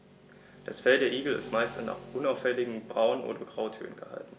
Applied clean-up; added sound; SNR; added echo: none; Motorcycle / Traffic noise, roadway noise; 19 dB; reverberation time 0.6 s.